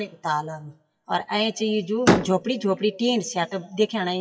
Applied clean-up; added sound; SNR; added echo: classical method WPE with log-MMSE.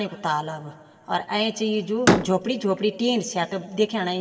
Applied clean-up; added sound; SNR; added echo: none; Slam; 3 dB; reverberation time 1.5 s.